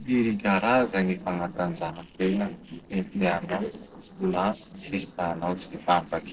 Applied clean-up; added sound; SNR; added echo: neural separator model SepFormer DNS4.